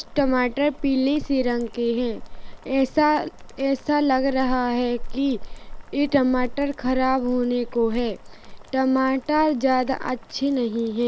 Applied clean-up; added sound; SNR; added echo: none; Boiling; 11 dB; none.